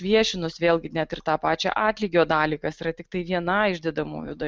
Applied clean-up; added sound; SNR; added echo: none; none; none; none.